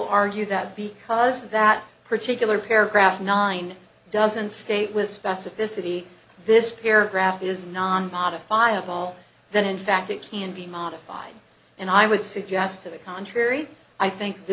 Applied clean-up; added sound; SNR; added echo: none; none; none; none.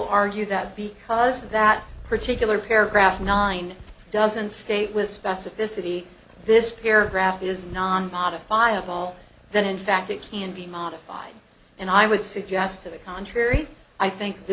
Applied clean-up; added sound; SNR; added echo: none; Purr; 17 dB; none.